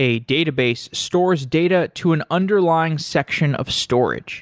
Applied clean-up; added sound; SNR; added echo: none; none; none; none.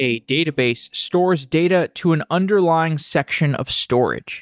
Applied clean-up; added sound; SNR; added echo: neural mask model DeepFilterNet 3.